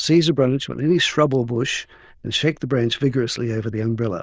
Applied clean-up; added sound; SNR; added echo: neural diffusion model UNIVERSE++.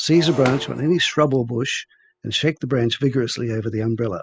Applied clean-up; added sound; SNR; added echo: classical method spectral subtraction.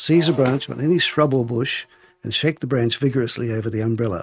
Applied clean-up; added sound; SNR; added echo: neural mask model RNNoise.